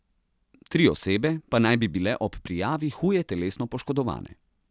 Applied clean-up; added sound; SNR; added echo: none; none; none; none.